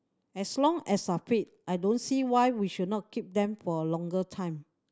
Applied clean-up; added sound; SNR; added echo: none; none; none; none.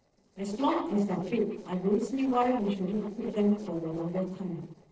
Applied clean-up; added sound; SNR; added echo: neural separator model SepFormer DNS4.